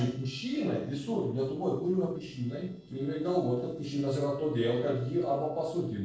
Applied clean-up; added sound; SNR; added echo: neural separator model SepFormer DNS4.